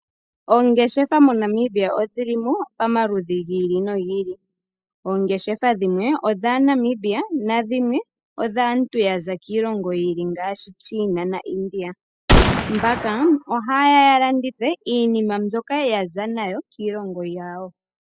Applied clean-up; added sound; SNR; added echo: classical method spectral subtraction.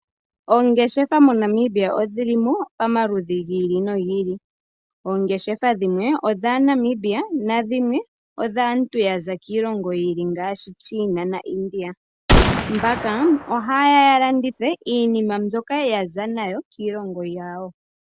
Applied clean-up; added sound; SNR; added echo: none; Gunshot, gunfire; 1 dB; none.